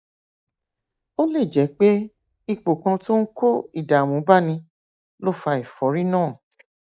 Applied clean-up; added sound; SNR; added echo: neural mask model DeepFilterNet 3.